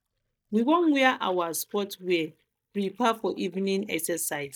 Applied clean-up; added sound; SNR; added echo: neural mask model DeepFilterNet 3.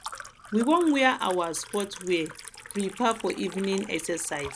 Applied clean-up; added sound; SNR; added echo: none; Liquid; 14 dB; none.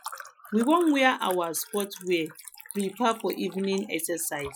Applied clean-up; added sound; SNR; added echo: classical method Wiener filter.